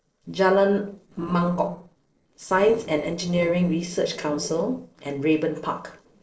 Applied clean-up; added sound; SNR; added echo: neural separator model SepFormer DNS4.